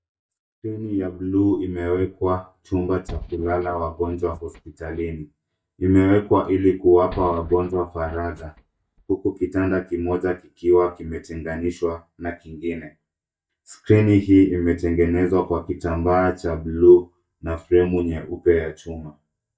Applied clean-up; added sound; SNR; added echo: neural mask model DeepFilterNet 3.